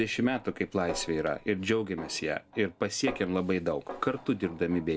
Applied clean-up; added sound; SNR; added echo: none; Snare drum; 14 dB; none.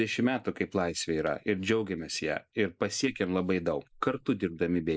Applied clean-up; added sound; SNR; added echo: neural mask model Resemble Enhance denoiser.